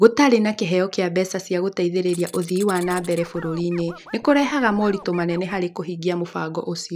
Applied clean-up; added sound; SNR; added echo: none; Scratching (performance technique) + Tools; 19 dB; none.